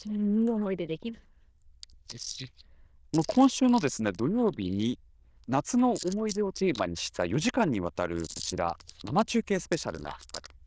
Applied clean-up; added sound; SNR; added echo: neural diffusion model UNIVERSE++.